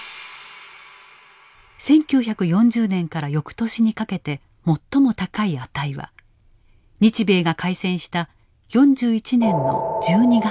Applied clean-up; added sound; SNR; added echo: none; none; none; none.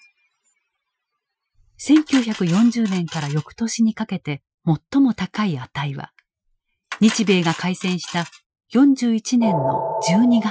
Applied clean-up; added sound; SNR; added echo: classical method Wiener filter.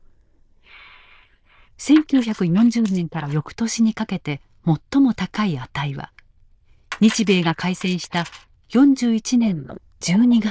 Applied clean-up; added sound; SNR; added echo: neural diffusion model UNIVERSE++.